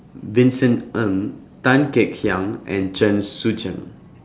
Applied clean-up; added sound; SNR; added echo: none; none; none; none.